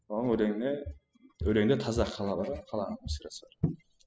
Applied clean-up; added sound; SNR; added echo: classical method spectral subtraction.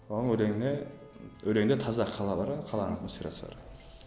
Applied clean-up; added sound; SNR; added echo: none; none; none; none.